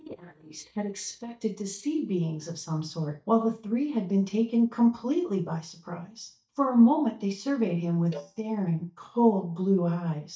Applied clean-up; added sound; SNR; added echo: neural mask model DeepFilterNet 3.